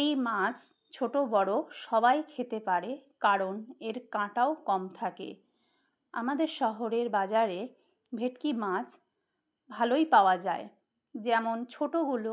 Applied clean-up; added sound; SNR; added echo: none; none; none; none.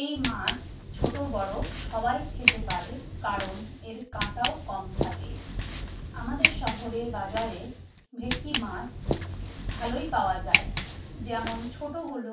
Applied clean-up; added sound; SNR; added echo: none; Walk, footsteps; -2 dB; reverberation time 0.2 s.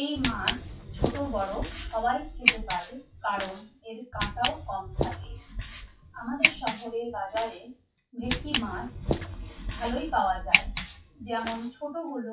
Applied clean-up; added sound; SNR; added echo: classical method WPE with log-MMSE.